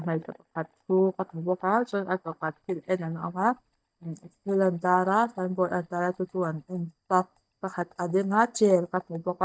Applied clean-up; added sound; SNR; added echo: neural mask model DeepFilterNet 3.